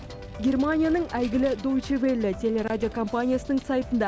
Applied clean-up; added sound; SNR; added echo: none; Vehicle; 19 dB; none.